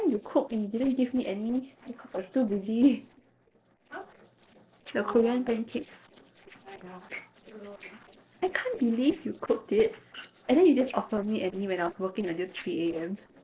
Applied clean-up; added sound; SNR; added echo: neural separator model SepFormer DNS4.